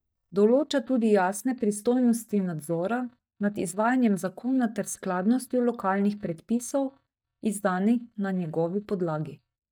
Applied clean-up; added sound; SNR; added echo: neural mask model DeepFilterNet 3.